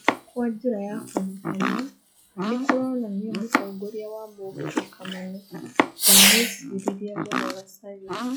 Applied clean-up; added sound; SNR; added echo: classical method log-MMSE.